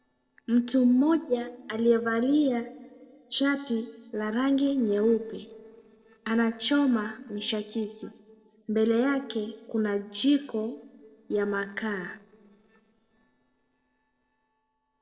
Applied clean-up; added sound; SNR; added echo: neural separator model SepFormer DNS4.